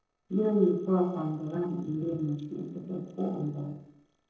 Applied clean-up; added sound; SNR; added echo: neural separator model SepFormer DNS4.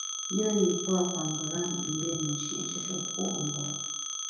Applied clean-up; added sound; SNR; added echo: none; Telephone; 3 dB; reverberation time 0.8 s.